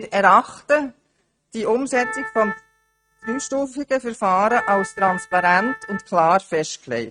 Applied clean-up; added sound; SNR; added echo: neural mask model RNNoise.